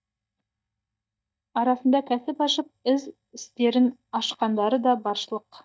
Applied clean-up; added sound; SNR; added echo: neural mask model DeepFilterNet 3.